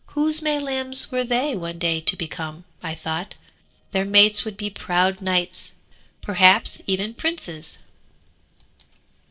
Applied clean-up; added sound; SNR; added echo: neural separator model SepFormer DNS4.